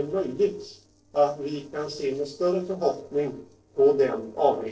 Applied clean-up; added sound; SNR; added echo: neural separator model SepFormer DNS4.